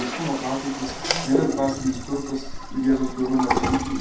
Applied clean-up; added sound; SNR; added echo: none; Toilet flush; 2 dB; reverberation time 0.7 s.